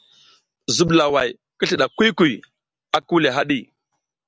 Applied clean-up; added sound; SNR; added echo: none; none; none; none.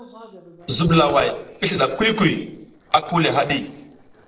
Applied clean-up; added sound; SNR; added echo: neural separator model SepFormer DNS4.